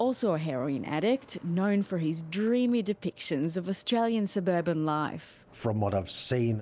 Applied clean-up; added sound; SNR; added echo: none; none; none; none.